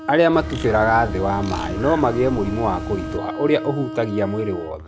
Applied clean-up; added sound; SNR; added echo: none; Bird + Bowed string instrument; 9 dB; none.